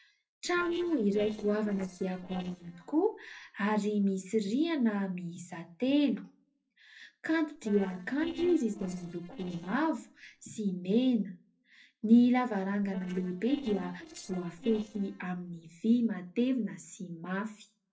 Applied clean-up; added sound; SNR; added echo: neural separator model SepFormer DNS4.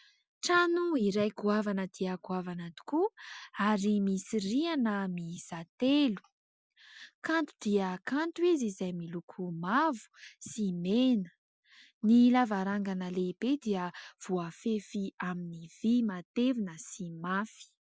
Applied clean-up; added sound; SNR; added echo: none; none; none; none.